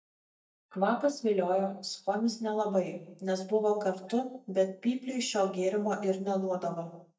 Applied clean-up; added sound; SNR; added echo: neural mask model DeepFilterNet 3.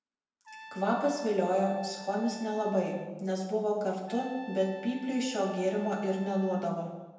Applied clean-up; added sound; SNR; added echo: none; Trumpet; 19 dB; reverberation time 0.9 s.